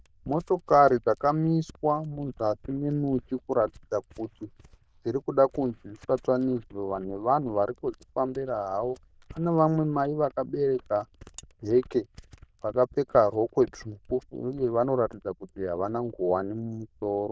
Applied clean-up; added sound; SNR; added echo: neural diffusion model UNIVERSE++.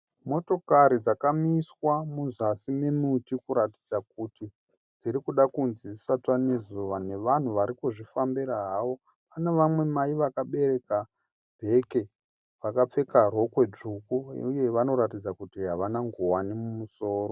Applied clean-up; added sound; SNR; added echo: none; none; none; none.